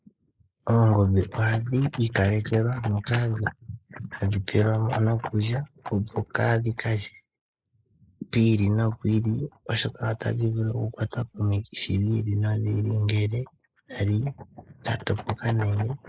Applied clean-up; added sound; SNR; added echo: neural mask model Resemble Enhance denoiser.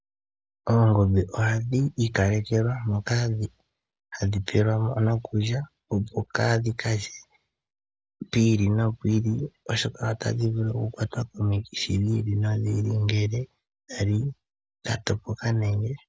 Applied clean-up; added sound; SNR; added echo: none; none; none; none.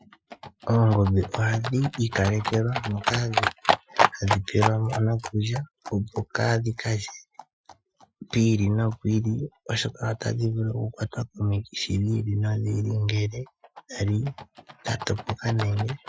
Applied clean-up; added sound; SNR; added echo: classical method Wiener filter.